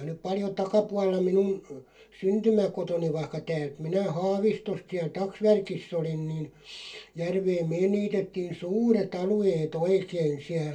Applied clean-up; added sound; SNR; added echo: none; none; none; reverberation time 0.2 s.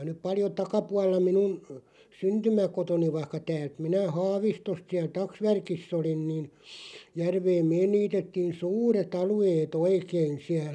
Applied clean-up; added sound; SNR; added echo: none; none; none; none.